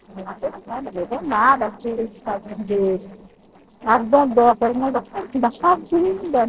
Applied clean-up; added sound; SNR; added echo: neural separator model SepFormer DNS4.